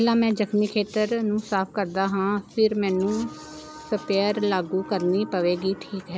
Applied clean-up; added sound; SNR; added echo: none; none; none; none.